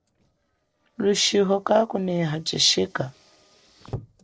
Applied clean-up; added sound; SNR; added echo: neural separator model SepFormer DNS4.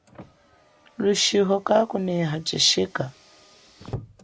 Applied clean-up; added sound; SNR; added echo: none; Car; 19 dB; none.